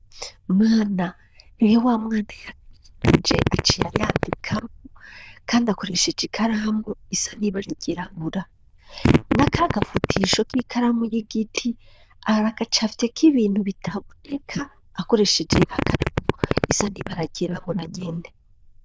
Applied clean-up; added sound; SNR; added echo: neural diffusion model UNIVERSE++.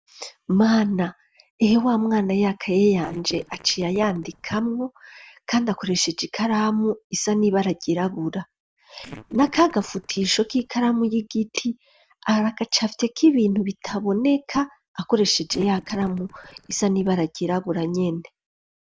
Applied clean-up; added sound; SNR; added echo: neural separator model SepFormer DNS4.